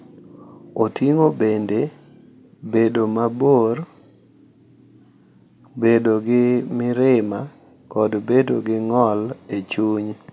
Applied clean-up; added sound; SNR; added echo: none; none; none; none.